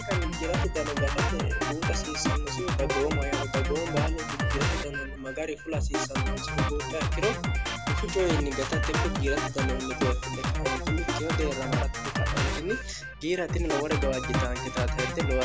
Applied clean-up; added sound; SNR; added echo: none; Drum kit; -4 dB; none.